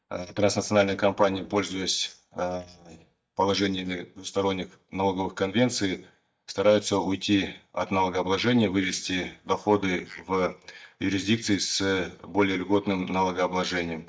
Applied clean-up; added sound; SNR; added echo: neural mask model DeepFilterNet 3.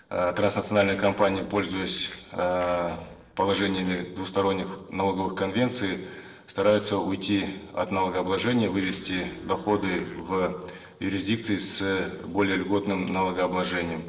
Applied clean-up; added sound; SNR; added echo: neural separator model SepFormer DNS4.